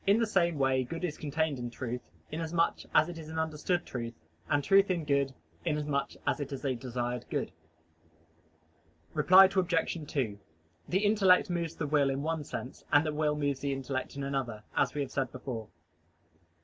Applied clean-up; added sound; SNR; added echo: none; none; none; none.